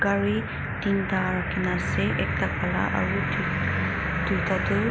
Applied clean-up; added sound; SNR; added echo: none; none; none; none.